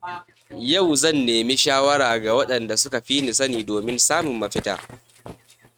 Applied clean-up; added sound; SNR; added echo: neural mask model RNNoise.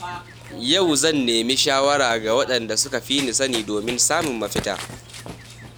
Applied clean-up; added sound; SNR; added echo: none; Run; 14 dB; none.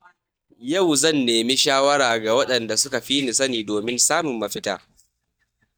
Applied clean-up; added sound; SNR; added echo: neural mask model DeepFilterNet 3.